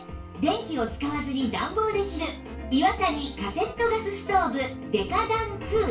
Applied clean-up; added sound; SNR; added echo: none; Alarm; 19 dB; reverberation time 0.3 s.